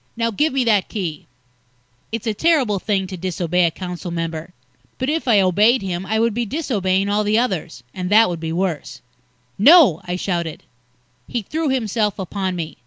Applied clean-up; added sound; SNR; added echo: none; none; none; none.